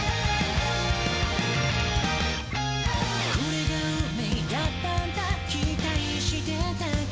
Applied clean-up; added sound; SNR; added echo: none; none; none; none.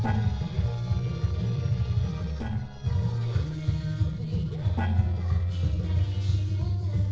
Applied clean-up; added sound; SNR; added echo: neural separator model SepFormer DNS4.